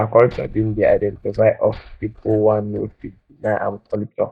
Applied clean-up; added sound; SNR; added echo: neural mask model DeepFilterNet 3.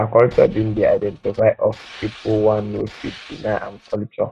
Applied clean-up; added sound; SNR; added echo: neural mask model RNNoise.